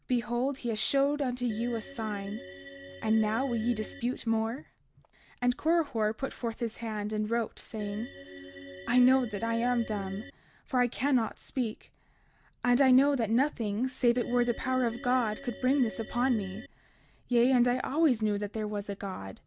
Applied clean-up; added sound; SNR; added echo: none; Organ; 15 dB; none.